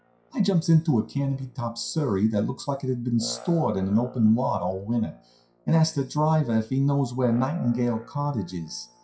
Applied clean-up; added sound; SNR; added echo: classical method WPE with log-MMSE.